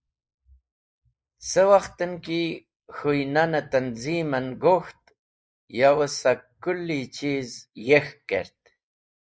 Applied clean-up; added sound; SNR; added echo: neural mask model Resemble Enhance denoiser.